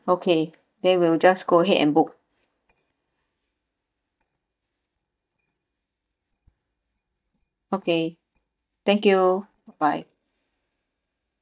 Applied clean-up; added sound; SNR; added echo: neural mask model DeepFilterNet 3.